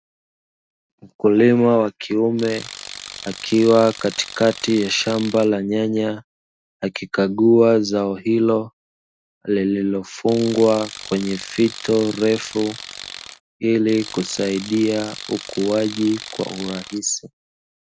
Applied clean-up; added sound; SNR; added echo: none; Tools; 15 dB; none.